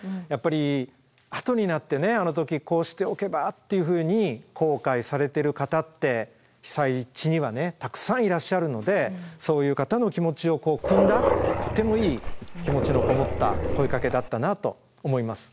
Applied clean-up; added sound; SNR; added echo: none; Dog; 0 dB; none.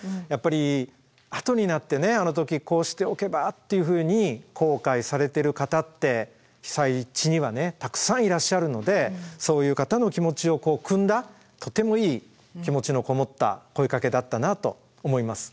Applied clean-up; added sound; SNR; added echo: none; none; none; none.